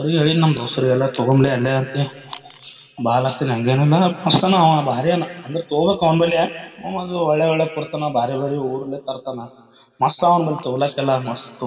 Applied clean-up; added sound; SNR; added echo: none; none; none; reverberation time 2.0 s.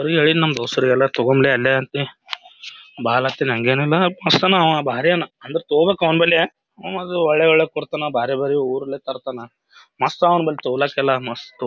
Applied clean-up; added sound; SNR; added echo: none; none; none; none.